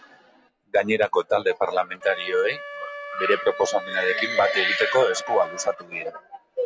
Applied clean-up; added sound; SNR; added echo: none; Wind instrument, woodwind instrument; 14 dB; none.